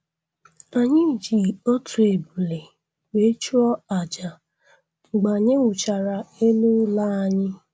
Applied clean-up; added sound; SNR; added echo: none; none; none; none.